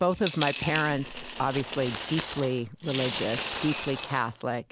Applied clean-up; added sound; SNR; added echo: none; Coin (dropping); 2 dB; none.